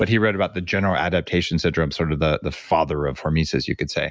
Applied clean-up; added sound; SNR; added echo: none; none; none; none.